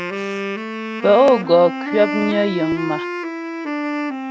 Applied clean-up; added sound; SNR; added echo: none; Wind instrument, woodwind instrument; 6 dB; none.